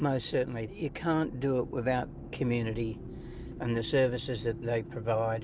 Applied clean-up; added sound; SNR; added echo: none; none; none; none.